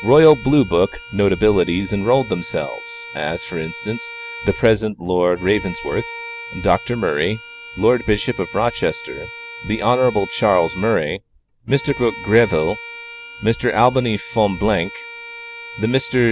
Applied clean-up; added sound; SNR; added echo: none; Bowed string instrument; 15 dB; none.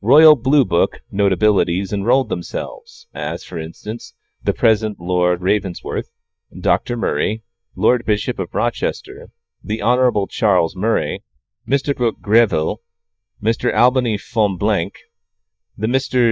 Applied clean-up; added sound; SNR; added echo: neural mask model DeepFilterNet 3.